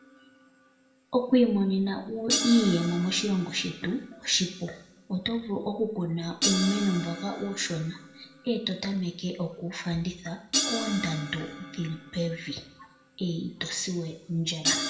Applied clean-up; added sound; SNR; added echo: none; Crash cymbal; 7 dB; reverberation time 0.7 s.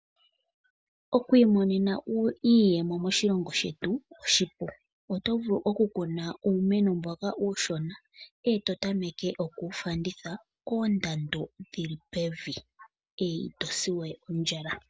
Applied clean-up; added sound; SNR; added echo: none; none; none; none.